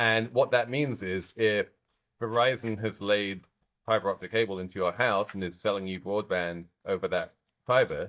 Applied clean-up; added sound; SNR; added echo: neural mask model DeepFilterNet 3.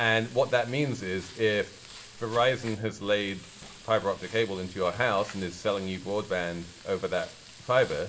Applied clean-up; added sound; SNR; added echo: none; Frying (food); 19 dB; reverberation time 0.5 s.